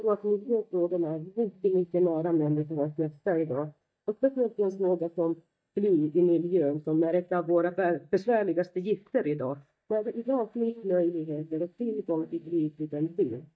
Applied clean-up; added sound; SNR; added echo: neural mask model DeepFilterNet 3.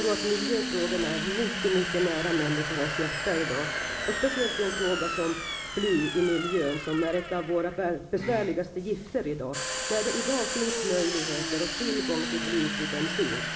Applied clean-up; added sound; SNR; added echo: none; Domestic sounds, home sounds; 3 dB; reverberation time 2.7 s.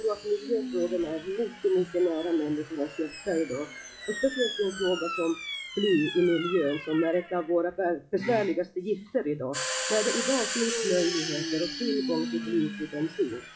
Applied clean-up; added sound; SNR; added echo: classical method WPE with log-MMSE.